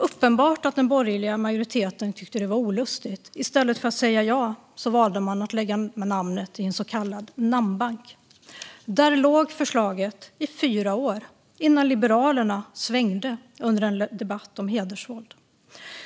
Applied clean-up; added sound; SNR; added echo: none; none; none; none.